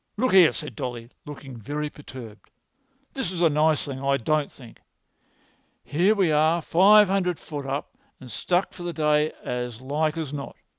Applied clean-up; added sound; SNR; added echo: none; none; none; none.